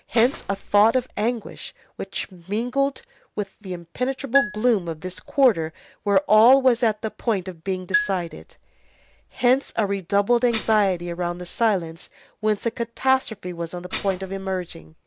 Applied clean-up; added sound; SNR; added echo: none; Dishes, pots, and pans + Marimba, xylophone; 9 dB; none.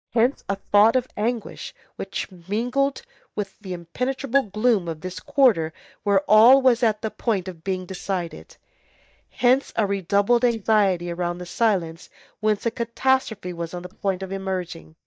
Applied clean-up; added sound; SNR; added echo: neural mask model DeepFilterNet 3.